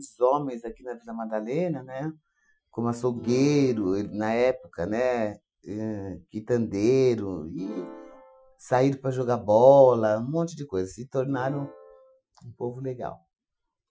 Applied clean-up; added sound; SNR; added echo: classical method Wiener filter.